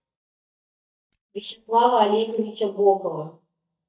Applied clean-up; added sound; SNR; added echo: neural mask model DeepFilterNet 3.